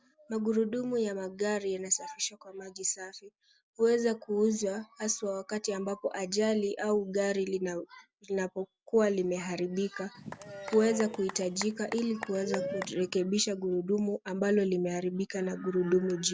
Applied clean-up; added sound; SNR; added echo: none; Applause / Cheering / Clapping; 9 dB; none.